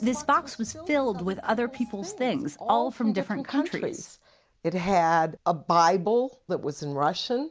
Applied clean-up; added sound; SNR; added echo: none; none; none; none.